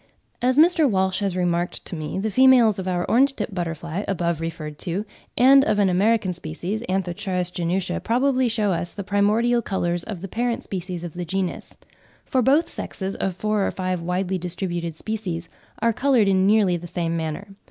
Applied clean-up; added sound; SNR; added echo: none; none; none; none.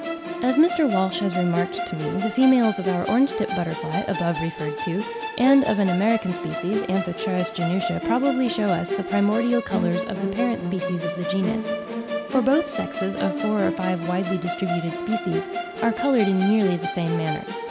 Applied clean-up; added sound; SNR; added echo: none; Musical instrument; 5 dB; none.